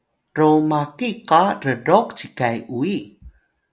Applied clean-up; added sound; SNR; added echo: none; none; none; none.